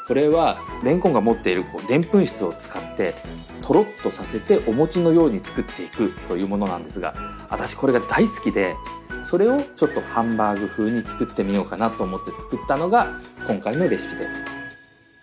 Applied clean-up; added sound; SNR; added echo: none; none; none; none.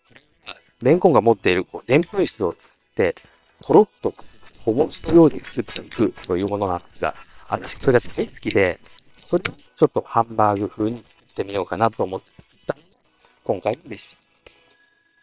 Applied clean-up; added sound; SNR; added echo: neural separator model SepFormer WHAM!.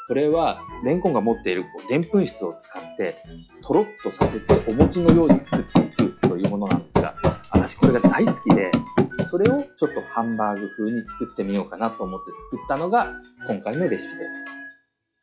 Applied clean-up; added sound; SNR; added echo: classical method log-MMSE.